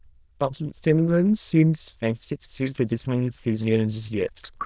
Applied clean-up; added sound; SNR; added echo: neural diffusion model UNIVERSE++.